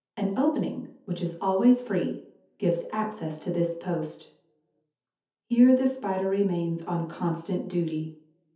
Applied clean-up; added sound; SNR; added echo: none; none; none; reverberation time 0.5 s.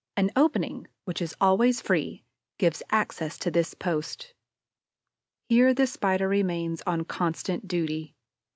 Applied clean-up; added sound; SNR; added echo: none; none; none; none.